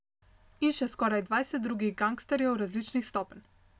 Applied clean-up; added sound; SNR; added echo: none; none; none; none.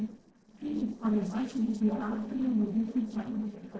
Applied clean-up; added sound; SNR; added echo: neural separator model SepFormer DNS4.